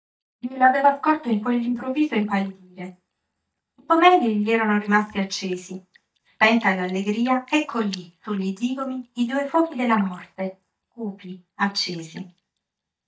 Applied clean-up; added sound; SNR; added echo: neural mask model DeepFilterNet 3.